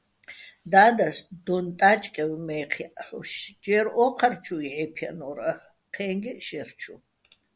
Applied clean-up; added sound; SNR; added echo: none; none; none; none.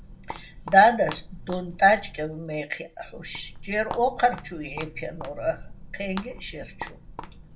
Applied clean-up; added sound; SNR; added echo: none; Walk, footsteps; 14 dB; reverberation time 0.2 s.